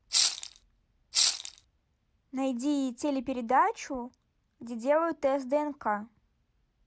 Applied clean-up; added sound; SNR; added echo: none; Rattle (instrument); -3 dB; none.